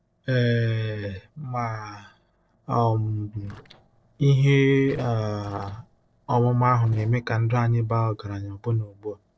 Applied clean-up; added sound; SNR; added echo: neural separator model SepFormer DNS4.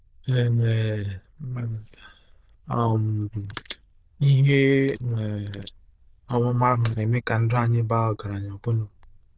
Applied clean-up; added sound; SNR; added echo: neural diffusion model UNIVERSE++.